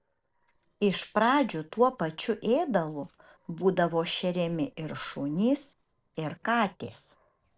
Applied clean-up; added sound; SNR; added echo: neural separator model SepFormer DNS4.